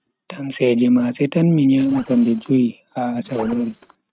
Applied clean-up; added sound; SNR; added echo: neural mask model RNNoise.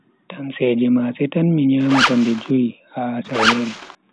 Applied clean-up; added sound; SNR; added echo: none; Zipper (clothing); 2 dB; none.